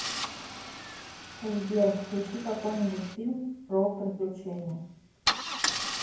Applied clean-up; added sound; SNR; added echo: none; Idling / Engine starting / Car; 4 dB; reverberation time 0.9 s.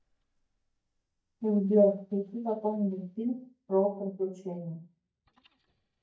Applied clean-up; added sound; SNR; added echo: neural mask model DeepFilterNet 3.